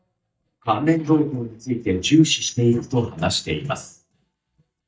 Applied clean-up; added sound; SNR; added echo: neural mask model DeepFilterNet 3.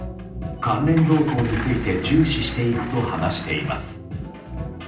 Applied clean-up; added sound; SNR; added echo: none; Engine starting / Car; 14 dB; reverberation time 0.6 s.